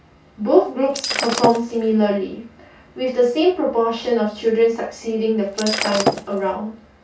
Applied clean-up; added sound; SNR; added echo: none; Shatter; 4 dB; reverberation time 0.2 s.